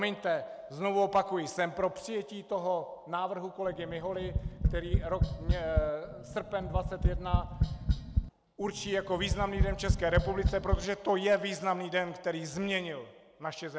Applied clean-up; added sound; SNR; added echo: none; Tap; -2 dB; none.